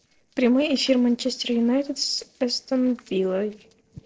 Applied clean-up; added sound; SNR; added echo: neural separator model SepFormer DNS4.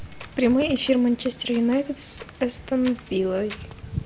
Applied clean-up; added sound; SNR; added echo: none; Wind; 15 dB; none.